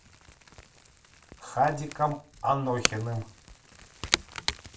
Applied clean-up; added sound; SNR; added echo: none; Crack / Crackle; 4 dB; reverberation time 0.2 s.